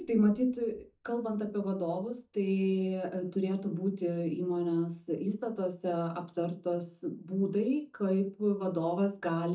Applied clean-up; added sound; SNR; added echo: neural mask model DeepFilterNet 3.